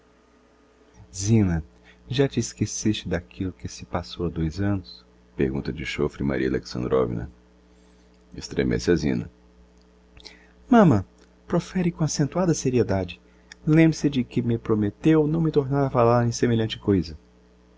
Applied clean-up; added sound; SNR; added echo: none; none; none; none.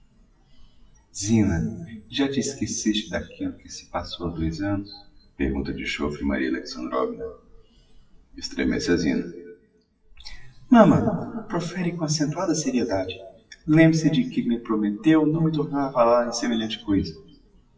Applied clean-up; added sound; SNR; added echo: classical method WPE with log-MMSE.